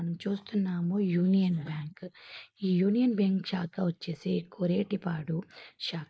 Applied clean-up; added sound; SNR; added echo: neural mask model Resemble Enhance denoiser.